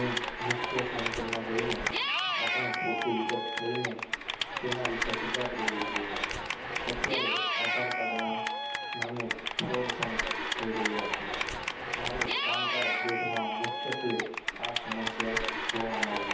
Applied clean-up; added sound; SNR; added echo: none; Cheering / Clapping; -4 dB; reverberation time 1.0 s.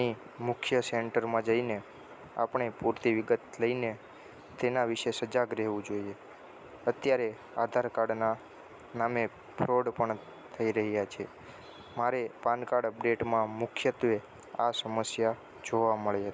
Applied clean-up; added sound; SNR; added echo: none; none; none; none.